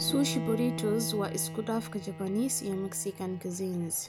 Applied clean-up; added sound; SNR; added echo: none; Bowed string instrument + Fireworks; 7 dB; none.